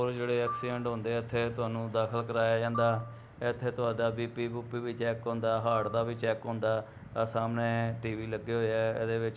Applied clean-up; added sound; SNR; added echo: none; Marimba, xylophone; 14 dB; none.